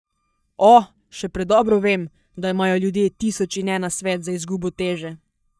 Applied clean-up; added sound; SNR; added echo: neural mask model DeepFilterNet 3.